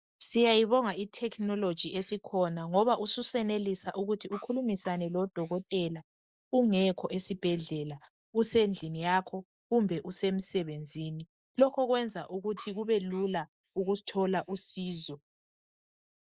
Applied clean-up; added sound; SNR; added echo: neural mask model Resemble Enhance denoiser.